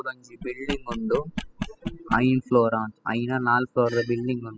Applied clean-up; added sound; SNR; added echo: classical method spectral subtraction.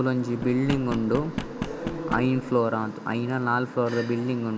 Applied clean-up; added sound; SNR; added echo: none; Knock; 9 dB; none.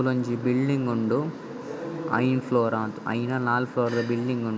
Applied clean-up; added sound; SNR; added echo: none; none; none; none.